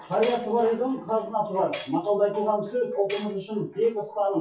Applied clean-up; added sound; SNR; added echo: classical method WPE with log-MMSE.